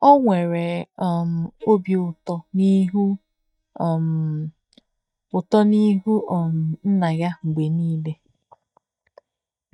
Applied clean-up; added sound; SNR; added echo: neural mask model DeepFilterNet 3.